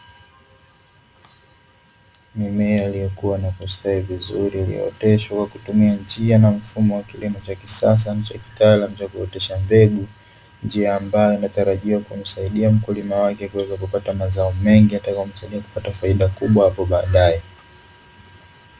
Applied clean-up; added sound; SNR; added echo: none; none; none; none.